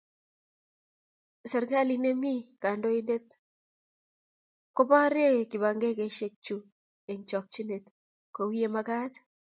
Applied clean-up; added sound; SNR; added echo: none; none; none; none.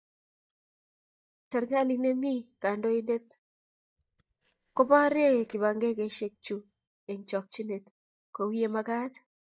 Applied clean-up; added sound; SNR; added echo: neural mask model DeepFilterNet 3.